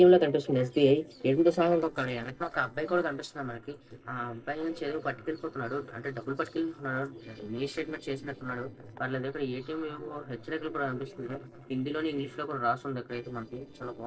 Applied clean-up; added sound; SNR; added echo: neural separator model SepFormer DNS4.